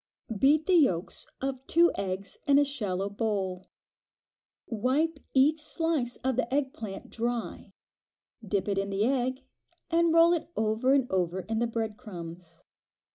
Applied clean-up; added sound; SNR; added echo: none; none; none; none.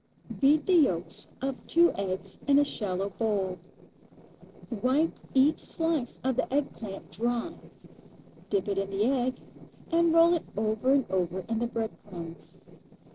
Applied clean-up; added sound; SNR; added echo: neural separator model SepFormer DNS4.